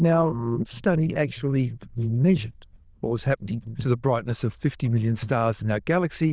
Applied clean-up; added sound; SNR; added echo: neural diffusion model UNIVERSE++.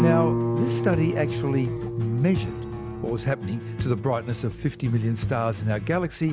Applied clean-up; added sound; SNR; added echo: none; Guitar; 4 dB; none.